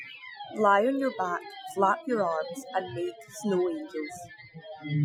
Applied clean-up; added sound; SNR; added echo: classical method Wiener filter.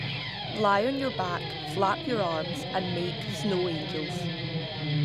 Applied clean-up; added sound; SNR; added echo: none; Guitar; 2 dB; none.